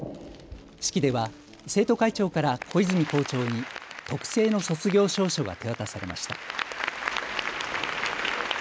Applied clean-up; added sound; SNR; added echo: none; none; none; none.